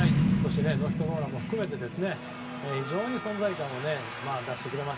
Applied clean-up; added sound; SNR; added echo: none; Boom; -1 dB; reverberation time 0.7 s.